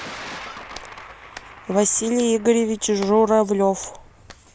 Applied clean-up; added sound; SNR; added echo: none; Hands + Thunder; 17 dB; none.